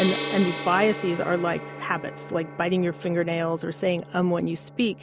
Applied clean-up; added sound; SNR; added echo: none; Gong; 8 dB; none.